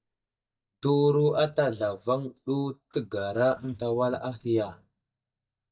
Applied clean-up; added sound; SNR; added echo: neural mask model DeepFilterNet 3.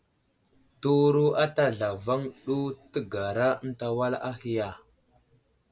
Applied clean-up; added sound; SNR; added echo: none; none; none; none.